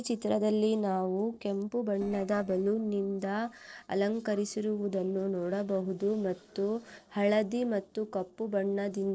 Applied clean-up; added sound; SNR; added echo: neural separator model SepFormer DNS4.